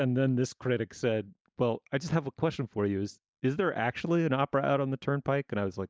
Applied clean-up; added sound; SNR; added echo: none; none; none; none.